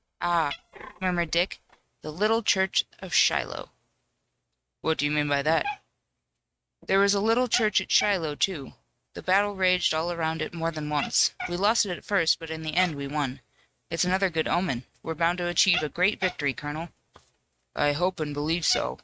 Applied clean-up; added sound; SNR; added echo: neural mask model RNNoise.